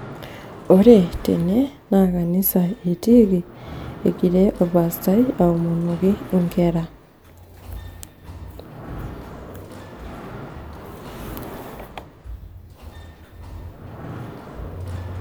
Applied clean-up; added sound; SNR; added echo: none; Mechanisms; 17 dB; none.